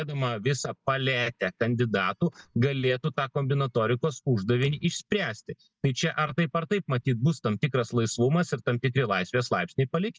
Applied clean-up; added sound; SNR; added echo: neural mask model DeepFilterNet 3.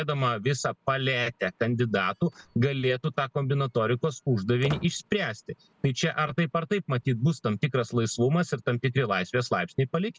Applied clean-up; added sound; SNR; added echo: none; Squeak; 18 dB; none.